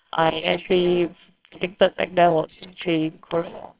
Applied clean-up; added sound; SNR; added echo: neural separator model SepFormer WHAMR!.